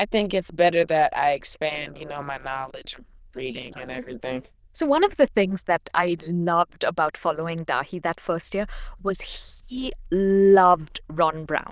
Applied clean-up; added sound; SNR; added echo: neural diffusion model UNIVERSE++.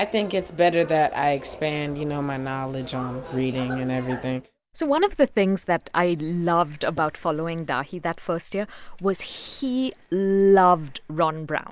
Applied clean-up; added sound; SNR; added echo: none; none; none; none.